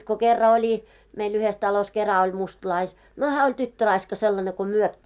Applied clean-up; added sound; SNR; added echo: none; none; none; none.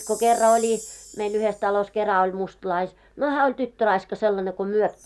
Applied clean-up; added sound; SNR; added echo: none; Chime; 19 dB; none.